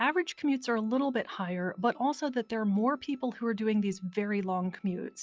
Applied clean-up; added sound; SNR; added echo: classical method log-MMSE.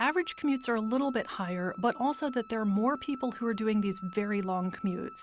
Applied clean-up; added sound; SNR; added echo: none; Wind instrument, woodwind instrument; 18 dB; none.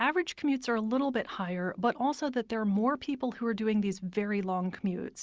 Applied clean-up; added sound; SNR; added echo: none; none; none; none.